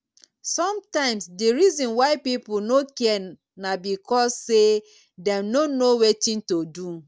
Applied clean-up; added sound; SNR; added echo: none; none; none; none.